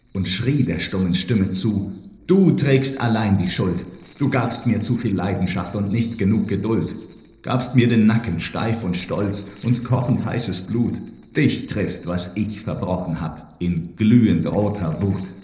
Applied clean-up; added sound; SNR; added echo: neural separator model SepFormer DNS4.